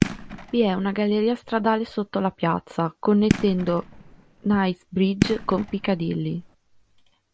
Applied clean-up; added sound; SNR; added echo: none; Fireworks; 5 dB; none.